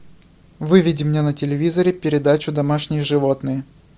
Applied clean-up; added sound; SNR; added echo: none; none; none; none.